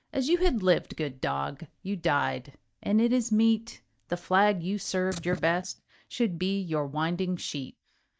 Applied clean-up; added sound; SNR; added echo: neural mask model DeepFilterNet 3.